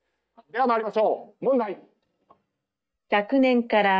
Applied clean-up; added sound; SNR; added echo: neural mask model DeepFilterNet 3.